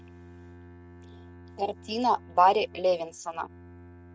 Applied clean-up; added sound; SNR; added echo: neural mask model RNNoise.